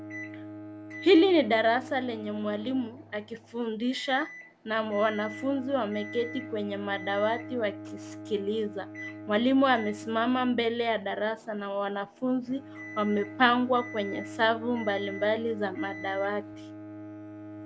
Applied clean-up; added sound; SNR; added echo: none; Microwave oven + Bowed string instrument; 13 dB; none.